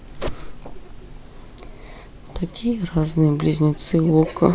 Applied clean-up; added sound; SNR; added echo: none; none; none; none.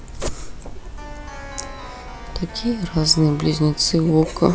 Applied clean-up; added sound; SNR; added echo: none; Keyboard (musical); 14 dB; none.